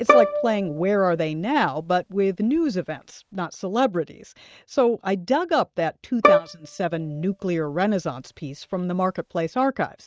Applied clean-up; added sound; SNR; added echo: neural mask model RNNoise.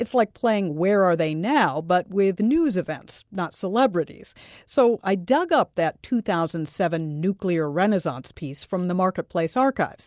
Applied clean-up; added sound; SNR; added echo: none; none; none; none.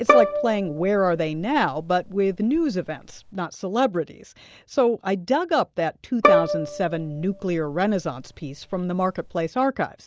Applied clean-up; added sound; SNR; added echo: none; Bowed string instrument; 2 dB; none.